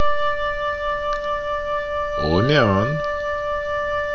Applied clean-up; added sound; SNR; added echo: none; Wind instrument, woodwind instrument; 0 dB; none.